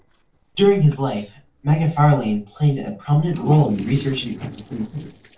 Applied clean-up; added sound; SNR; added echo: neural separator model SepFormer DNS4.